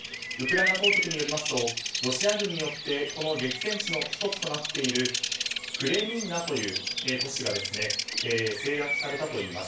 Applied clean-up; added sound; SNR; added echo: none; Bird vocalization, bird call, bird song; 0 dB; reverberation time 0.3 s.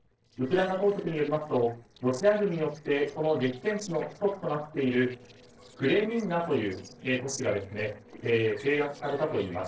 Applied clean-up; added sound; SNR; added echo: neural separator model SepFormer DNS4.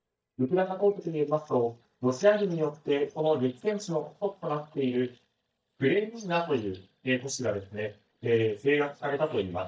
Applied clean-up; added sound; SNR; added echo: neural mask model DeepFilterNet 3.